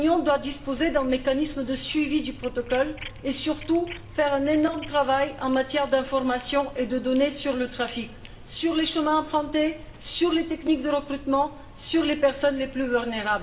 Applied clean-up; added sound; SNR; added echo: none; Cat; 17 dB; reverberation time 1.1 s.